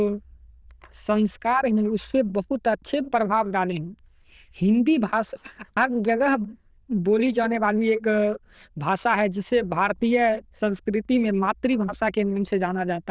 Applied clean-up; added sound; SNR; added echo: neural diffusion model UNIVERSE++.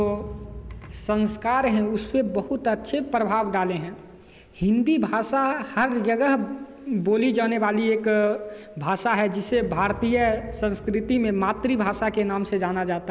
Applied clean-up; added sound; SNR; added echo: none; Explosion; 20 dB; none.